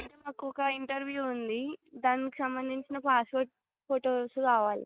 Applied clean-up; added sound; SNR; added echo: neural mask model DeepFilterNet 3.